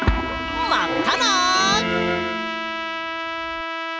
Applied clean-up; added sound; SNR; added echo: none; Trumpet + Splash, splatter; 1 dB; none.